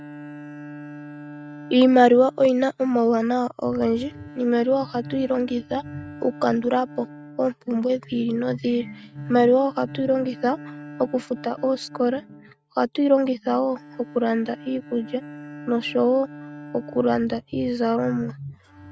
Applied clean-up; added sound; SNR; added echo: neural mask model RNNoise.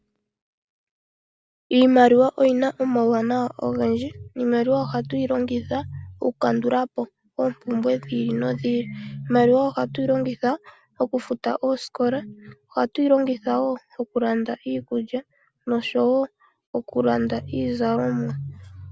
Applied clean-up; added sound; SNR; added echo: none; none; none; none.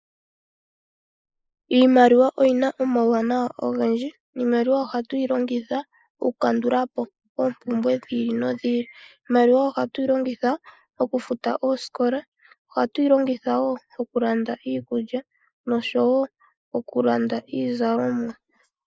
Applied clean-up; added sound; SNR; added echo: neural mask model Resemble Enhance denoiser.